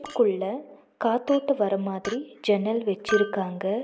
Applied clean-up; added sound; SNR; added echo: none; Chink, clink; 15 dB; none.